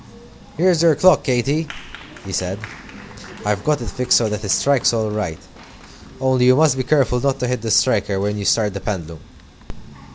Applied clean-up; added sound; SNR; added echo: none; Applause; 18 dB; none.